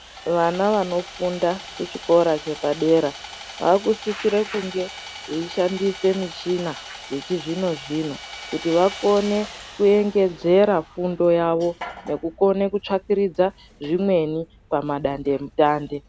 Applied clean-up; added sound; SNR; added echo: none; Sawing; 17 dB; none.